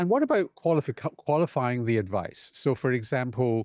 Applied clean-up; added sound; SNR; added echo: neural mask model DeepFilterNet 3.